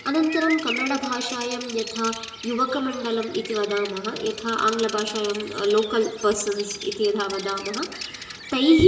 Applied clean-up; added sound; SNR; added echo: none; Bird vocalization, bird call, bird song; 11 dB; reverberation time 1.0 s.